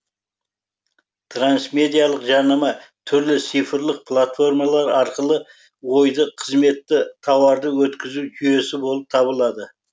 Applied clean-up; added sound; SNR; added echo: none; none; none; none.